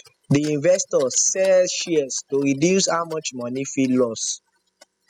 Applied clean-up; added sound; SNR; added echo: classical method spectral subtraction.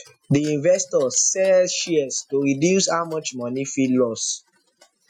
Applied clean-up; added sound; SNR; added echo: classical method Wiener filter.